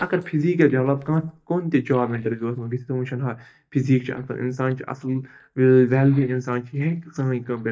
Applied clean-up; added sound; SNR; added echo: neural mask model DeepFilterNet 3.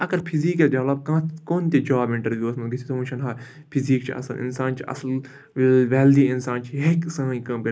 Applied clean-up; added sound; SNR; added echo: none; none; none; none.